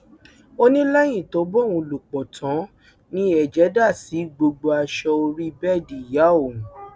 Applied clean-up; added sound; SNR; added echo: none; none; none; none.